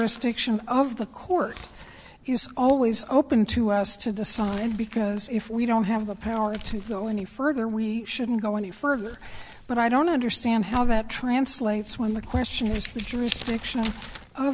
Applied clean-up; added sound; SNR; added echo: none; Crumpling, crinkling; 11 dB; none.